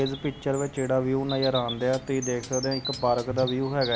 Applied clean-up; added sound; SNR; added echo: none; Bird vocalization, bird call, bird song + Hi-hat; 11 dB; none.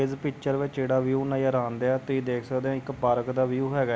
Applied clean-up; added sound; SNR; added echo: none; none; none; none.